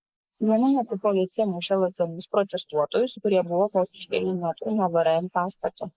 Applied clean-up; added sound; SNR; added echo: neural mask model Resemble Enhance denoiser.